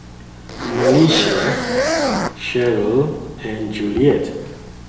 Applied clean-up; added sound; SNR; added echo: none; Zipper (clothing); 3 dB; reverberation time 1.0 s.